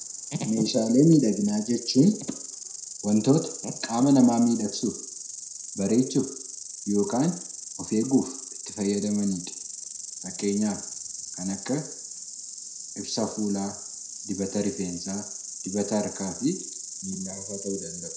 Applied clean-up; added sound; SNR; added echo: none; Insect; 11 dB; reverberation time 0.4 s.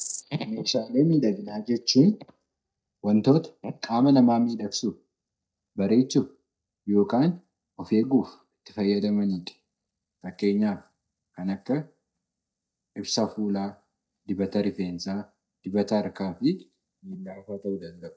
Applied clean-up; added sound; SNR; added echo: neural mask model DeepFilterNet 3.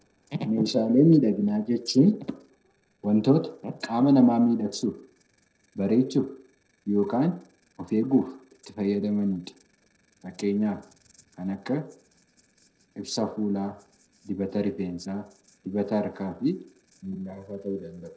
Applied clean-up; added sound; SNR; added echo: neural separator model SepFormer DNS4.